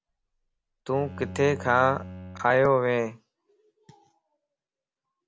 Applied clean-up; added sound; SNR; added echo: none; Bowed string instrument; 14 dB; none.